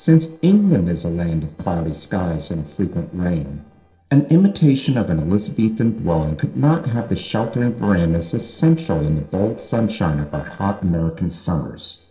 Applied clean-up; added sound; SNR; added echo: neural separator model SepFormer DNS4.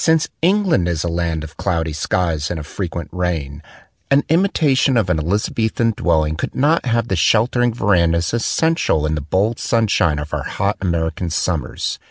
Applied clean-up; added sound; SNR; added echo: none; none; none; none.